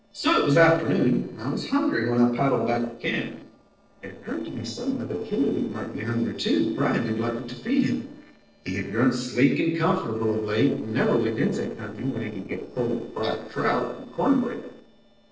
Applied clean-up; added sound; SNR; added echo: neural separator model SepFormer DNS4.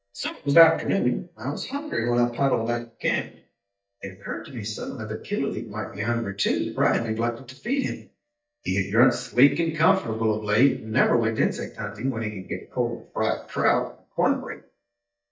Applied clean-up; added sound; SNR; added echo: neural mask model DeepFilterNet 3.